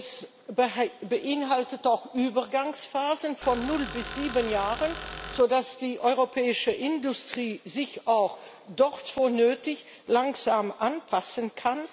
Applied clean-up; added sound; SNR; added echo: none; Tools; 10 dB; none.